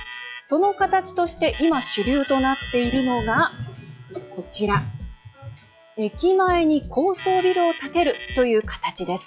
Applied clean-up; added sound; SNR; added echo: classical method log-MMSE.